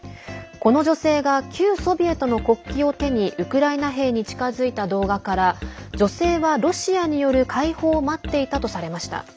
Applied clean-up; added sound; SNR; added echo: none; Musical instrument; 15 dB; none.